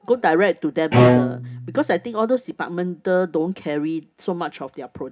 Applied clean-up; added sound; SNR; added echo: none; Bowed string instrument; -3 dB; reverberation time 0.3 s.